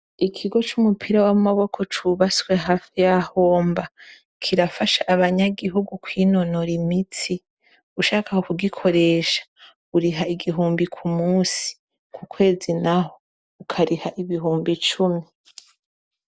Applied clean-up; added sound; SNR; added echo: none; none; none; none.